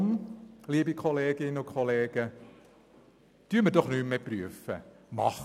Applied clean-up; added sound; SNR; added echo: none; none; none; none.